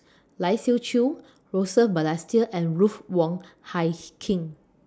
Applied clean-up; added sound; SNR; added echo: none; none; none; none.